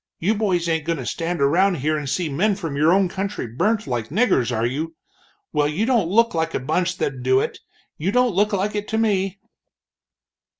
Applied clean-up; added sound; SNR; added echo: none; none; none; none.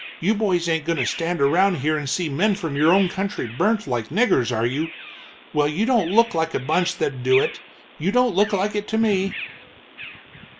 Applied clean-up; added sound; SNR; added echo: none; Bird vocalization, bird call, bird song; 15 dB; none.